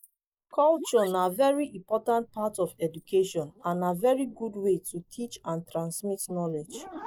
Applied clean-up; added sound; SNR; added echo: neural mask model Resemble Enhance denoiser.